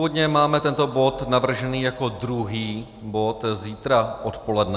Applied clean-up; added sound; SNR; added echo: none; none; none; none.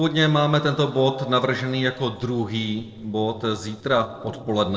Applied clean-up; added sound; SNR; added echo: neural separator model SepFormer DNS4.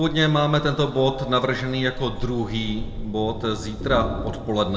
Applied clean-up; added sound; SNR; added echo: none; Thunder; 10 dB; reverberation time 1.0 s.